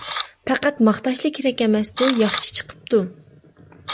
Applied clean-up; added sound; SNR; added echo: none; Camera; 8 dB; none.